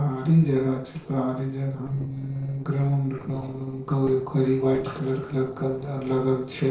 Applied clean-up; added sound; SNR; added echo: neural separator model SepFormer DNS4.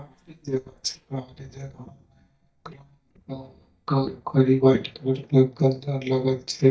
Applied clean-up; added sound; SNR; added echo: neural mask model DeepFilterNet 3.